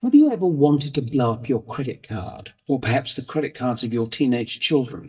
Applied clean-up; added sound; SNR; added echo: neural mask model DeepFilterNet 3.